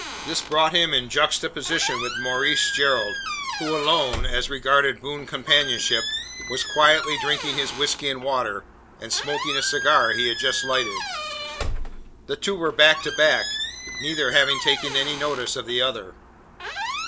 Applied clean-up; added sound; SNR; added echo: none; Squeak; 7 dB; none.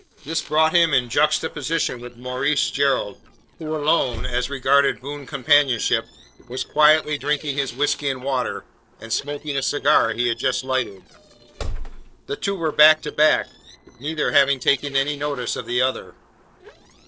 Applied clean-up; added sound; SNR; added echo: neural separator model SepFormer DNS4.